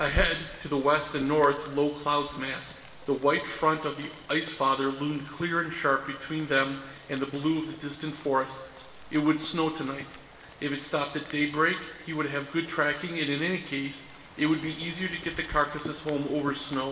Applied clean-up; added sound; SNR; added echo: none; Rain; 15 dB; reverberation time 1.1 s.